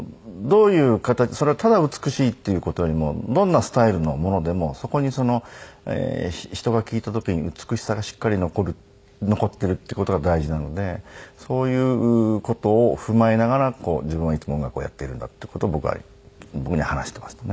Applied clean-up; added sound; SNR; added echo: none; none; none; none.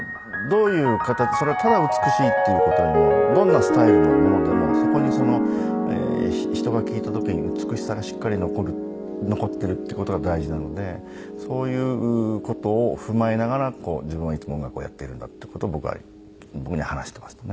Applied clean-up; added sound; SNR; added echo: none; Piano; -2 dB; none.